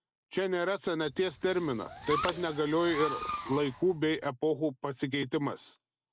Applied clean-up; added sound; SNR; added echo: none; Fireworks; 6 dB; none.